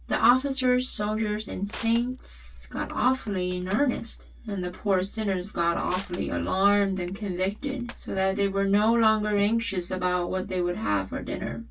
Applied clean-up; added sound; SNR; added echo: none; Crushing; 20 dB; reverberation time 0.1 s.